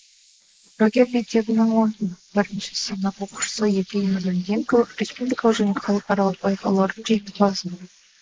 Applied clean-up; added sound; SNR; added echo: neural mask model Resemble Enhance denoiser.